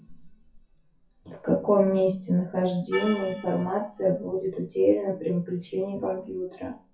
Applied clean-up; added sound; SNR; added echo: classical method WPE with log-MMSE.